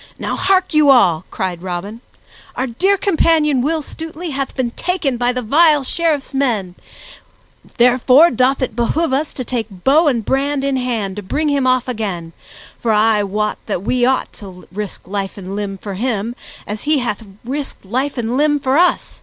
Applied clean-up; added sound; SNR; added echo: none; none; none; none.